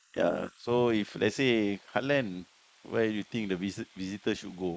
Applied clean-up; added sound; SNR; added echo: neural mask model Resemble Enhance denoiser.